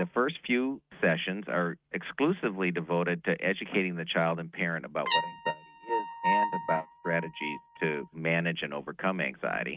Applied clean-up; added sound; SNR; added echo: neural mask model RNNoise.